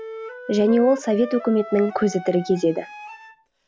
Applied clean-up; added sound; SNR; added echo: none; Wind instrument, woodwind instrument; 14 dB; none.